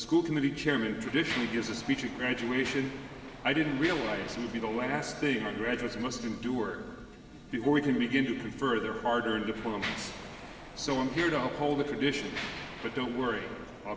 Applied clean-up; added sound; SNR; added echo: none; Mechanisms; 13 dB; reverberation time 2.5 s.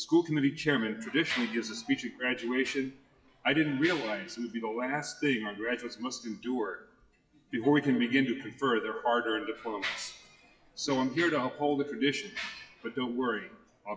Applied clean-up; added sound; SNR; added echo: classical method WPE with log-MMSE.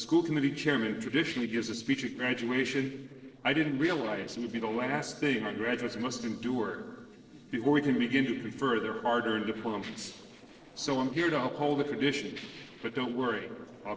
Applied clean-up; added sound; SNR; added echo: neural separator model SepFormer DNS4.